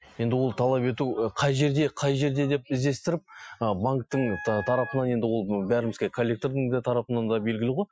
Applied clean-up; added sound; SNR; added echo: classical method Wiener filter.